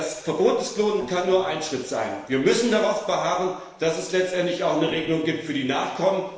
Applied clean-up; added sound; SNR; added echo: neural separator model SepFormer DNS4.